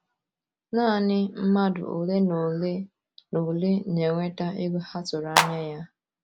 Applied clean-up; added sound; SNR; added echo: none; Clapping; -3 dB; none.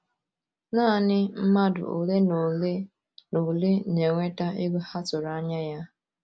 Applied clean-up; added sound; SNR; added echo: none; none; none; none.